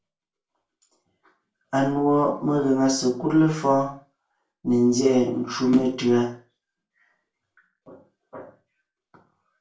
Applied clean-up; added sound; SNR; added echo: none; none; none; reverberation time 0.3 s.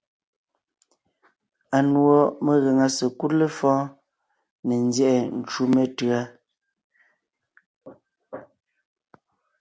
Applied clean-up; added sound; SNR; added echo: none; none; none; none.